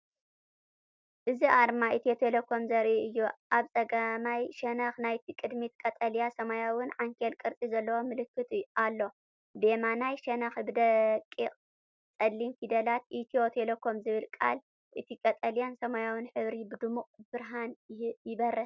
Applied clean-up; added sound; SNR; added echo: none; none; none; none.